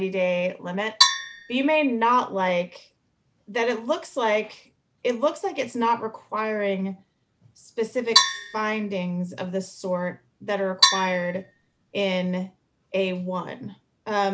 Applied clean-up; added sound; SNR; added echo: none; Percussion; -1 dB; none.